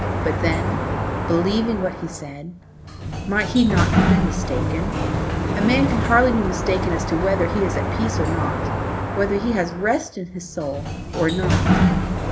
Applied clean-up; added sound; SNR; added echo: none; Sliding door; -1 dB; reverberation time 0.4 s.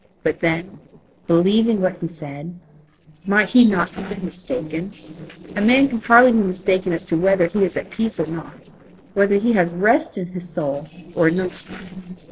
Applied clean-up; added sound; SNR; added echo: neural separator model SepFormer DNS4.